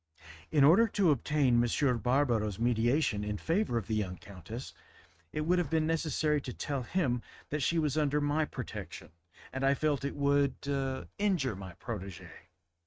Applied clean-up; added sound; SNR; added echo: neural mask model RNNoise.